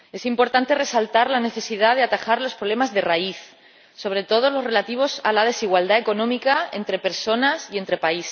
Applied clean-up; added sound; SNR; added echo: none; none; none; none.